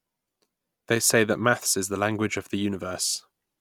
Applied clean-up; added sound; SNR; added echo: none; none; none; none.